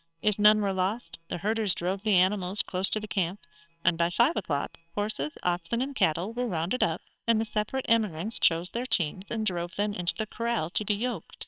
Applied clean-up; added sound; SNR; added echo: neural separator model SepFormer WHAMR!.